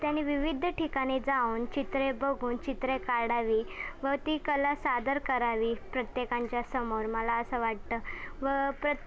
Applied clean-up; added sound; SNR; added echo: none; none; none; none.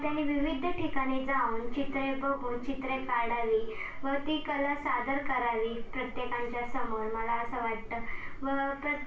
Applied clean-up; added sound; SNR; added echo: none; none; none; reverberation time 0.3 s.